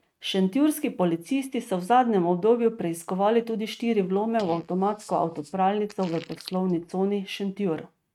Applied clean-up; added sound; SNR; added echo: neural mask model RNNoise.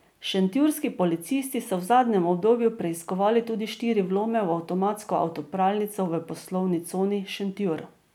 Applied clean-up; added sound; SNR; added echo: none; none; none; none.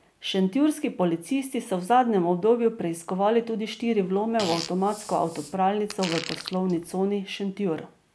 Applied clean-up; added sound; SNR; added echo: none; Fart; 13 dB; none.